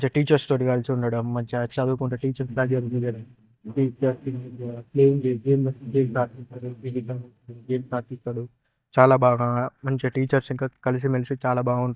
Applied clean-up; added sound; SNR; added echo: neural mask model DeepFilterNet 3.